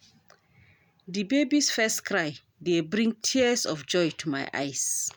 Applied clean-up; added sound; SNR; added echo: none; none; none; none.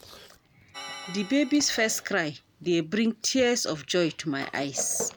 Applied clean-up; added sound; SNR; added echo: none; Chewing, mastication + Organ; 16 dB; none.